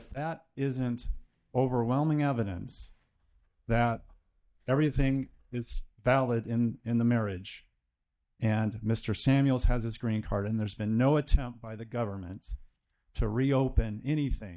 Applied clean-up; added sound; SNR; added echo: neural mask model DeepFilterNet 3.